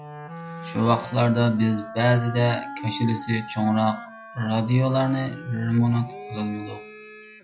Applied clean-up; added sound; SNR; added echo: classical method log-MMSE.